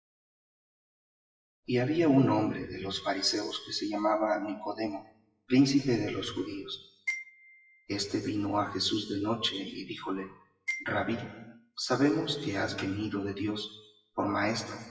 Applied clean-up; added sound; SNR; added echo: classical method WPE with log-MMSE.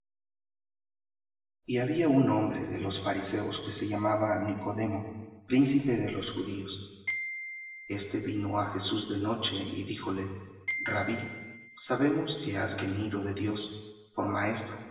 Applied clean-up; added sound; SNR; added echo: none; Glockenspiel; 12 dB; reverberation time 1.2 s.